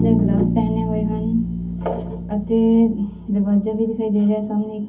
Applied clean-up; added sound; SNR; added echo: none; Bass guitar; 5 dB; reverberation time 0.3 s.